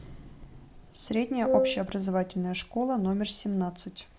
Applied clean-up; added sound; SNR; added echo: none; Wind instrument, woodwind instrument; -2 dB; none.